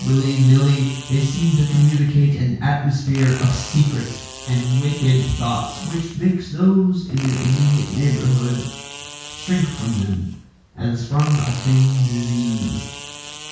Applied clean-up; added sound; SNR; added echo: none; Fart; 17 dB; reverberation time 0.6 s.